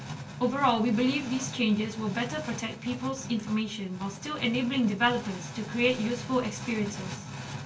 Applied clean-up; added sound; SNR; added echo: none; none; none; reverberation time 0.2 s.